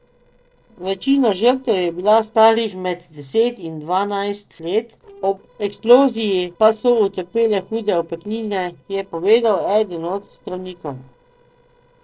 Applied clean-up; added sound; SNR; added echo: neural separator model SepFormer DNS4.